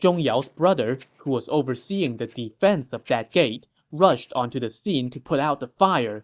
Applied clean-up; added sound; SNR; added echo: neural mask model DeepFilterNet 3.